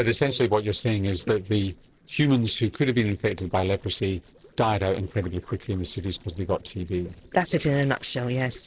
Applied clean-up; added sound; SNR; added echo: neural separator model SepFormer DNS4.